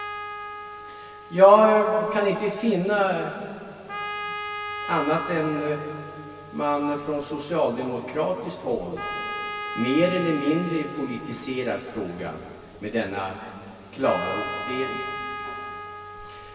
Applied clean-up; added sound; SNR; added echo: none; Trumpet; 11 dB; reverberation time 2.6 s.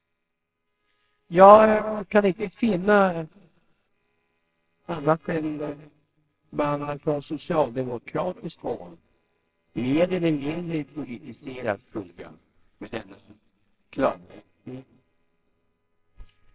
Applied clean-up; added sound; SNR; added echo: neural separator model SepFormer WHAMR!.